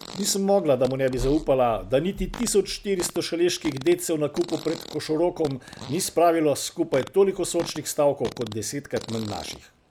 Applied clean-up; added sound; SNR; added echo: none; Fart; 18 dB; none.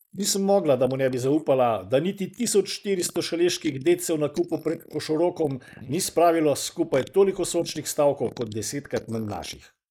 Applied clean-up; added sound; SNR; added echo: neural mask model Resemble Enhance denoiser.